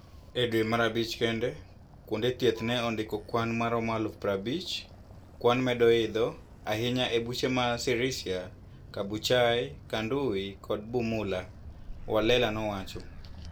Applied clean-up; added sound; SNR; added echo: none; Motor vehicle (road); 16 dB; none.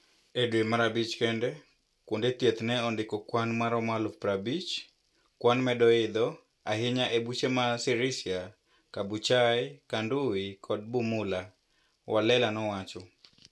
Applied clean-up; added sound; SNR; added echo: none; none; none; none.